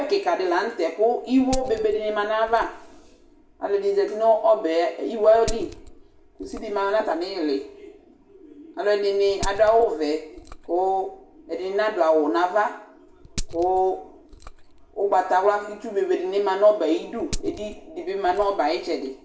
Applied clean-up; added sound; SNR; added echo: none; Glass; 15 dB; reverberation time 0.2 s.